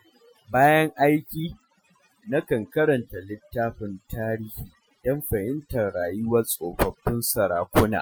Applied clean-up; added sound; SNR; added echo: classical method Wiener filter.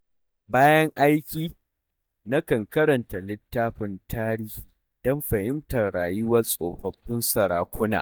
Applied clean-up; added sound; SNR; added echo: neural mask model DeepFilterNet 3.